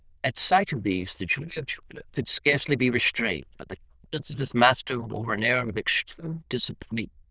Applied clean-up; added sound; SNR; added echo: neural diffusion model UNIVERSE++.